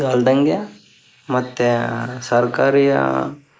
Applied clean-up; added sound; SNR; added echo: neural mask model Resemble Enhance denoiser.